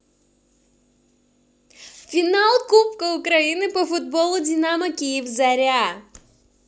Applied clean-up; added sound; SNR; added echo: none; none; none; none.